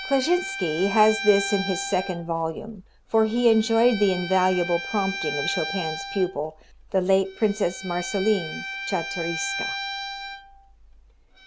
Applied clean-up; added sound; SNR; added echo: none; Bowed string instrument; 9 dB; none.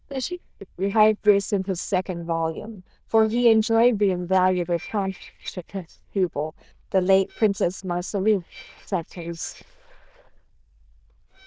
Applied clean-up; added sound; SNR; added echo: neural diffusion model UNIVERSE++.